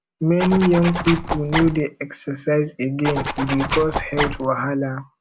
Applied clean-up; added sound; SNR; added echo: none; Zipper (clothing); 3 dB; none.